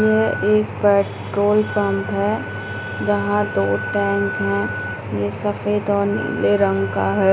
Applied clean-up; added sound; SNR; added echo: none; Wind instrument, woodwind instrument; 12 dB; none.